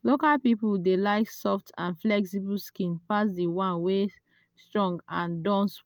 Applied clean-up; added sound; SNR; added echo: none; none; none; none.